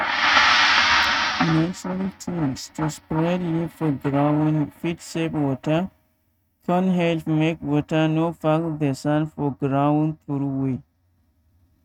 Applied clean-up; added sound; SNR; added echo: neural mask model RNNoise.